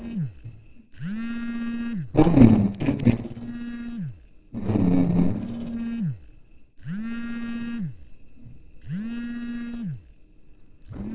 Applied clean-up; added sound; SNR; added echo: neural separator model SepFormer DNS4.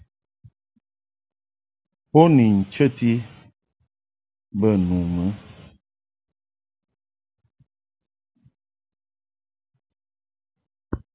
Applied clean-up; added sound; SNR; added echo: none; none; none; none.